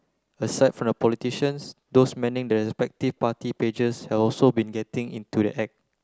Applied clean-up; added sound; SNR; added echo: none; none; none; none.